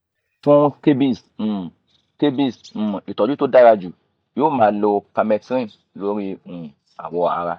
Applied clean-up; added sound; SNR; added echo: neural mask model DeepFilterNet 3.